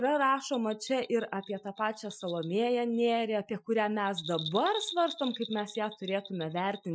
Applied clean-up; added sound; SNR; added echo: classical method Wiener filter.